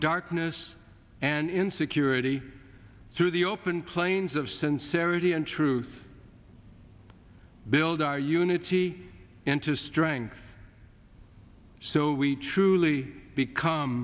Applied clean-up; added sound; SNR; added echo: none; none; none; none.